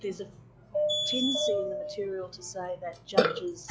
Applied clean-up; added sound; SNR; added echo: classical method log-MMSE.